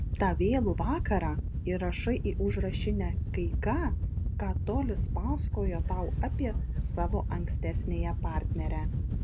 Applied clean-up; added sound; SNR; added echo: none; Wind / Boat, Water vehicle; -3 dB; none.